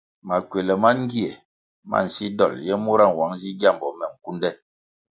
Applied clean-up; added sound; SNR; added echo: none; none; none; none.